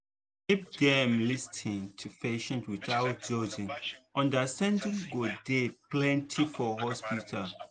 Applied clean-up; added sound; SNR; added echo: none; none; none; none.